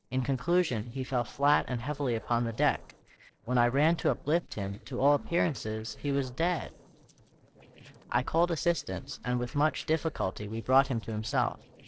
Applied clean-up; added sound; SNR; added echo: neural separator model SepFormer DNS4.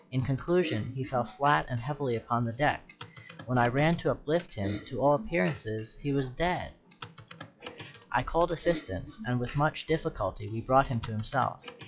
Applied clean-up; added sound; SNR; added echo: classical method log-MMSE.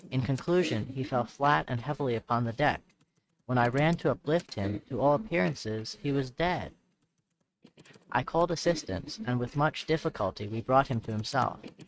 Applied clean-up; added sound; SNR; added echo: neural mask model RNNoise.